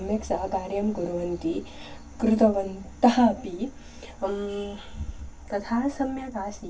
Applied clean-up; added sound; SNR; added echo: none; none; none; reverberation time 0.2 s.